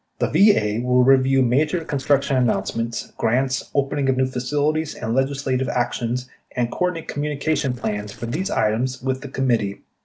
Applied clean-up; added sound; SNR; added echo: neural separator model SepFormer DNS4.